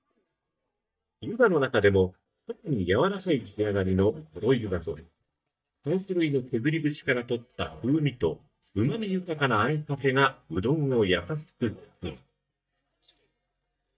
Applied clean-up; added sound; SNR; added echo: neural mask model DeepFilterNet 3.